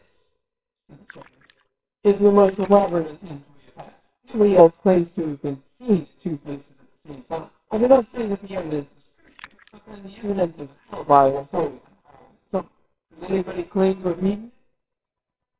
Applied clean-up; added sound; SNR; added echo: neural separator model SepFormer WHAMR!.